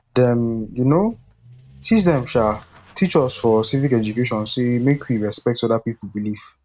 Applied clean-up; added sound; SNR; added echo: neural mask model RNNoise.